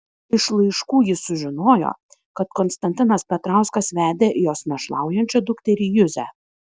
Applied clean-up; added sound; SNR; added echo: none; none; none; none.